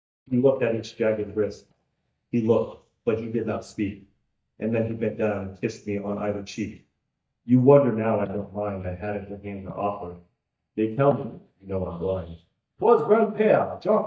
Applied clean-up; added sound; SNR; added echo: neural mask model DeepFilterNet 3.